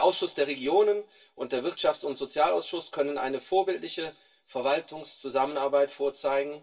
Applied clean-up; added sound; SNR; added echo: none; none; none; reverberation time 0.1 s.